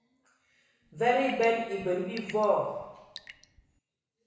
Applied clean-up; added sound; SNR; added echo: none; Drip / Sink (filling or washing) / Water tap, faucet / Water; 20 dB; reverberation time 1.0 s.